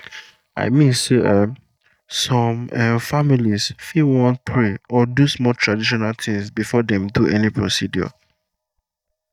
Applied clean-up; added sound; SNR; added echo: neural mask model DeepFilterNet 3.